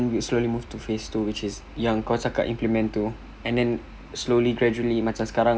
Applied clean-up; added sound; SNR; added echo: none; none; none; none.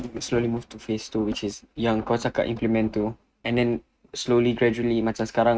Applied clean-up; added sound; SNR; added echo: neural mask model RNNoise.